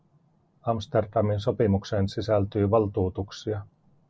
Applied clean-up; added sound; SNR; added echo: none; none; none; none.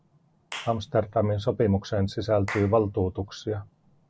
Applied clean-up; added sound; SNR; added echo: none; Clapping / Chirp, tweet; 18 dB; none.